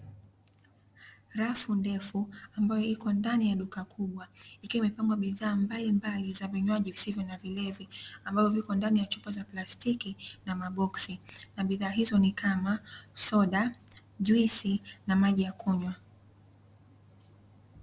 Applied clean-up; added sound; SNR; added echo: none; none; none; none.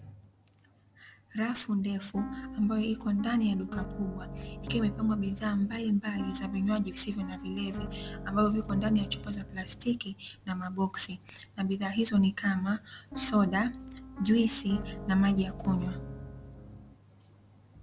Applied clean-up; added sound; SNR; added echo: none; Piano; 9 dB; none.